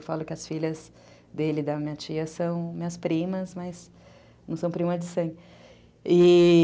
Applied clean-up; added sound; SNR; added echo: none; none; none; none.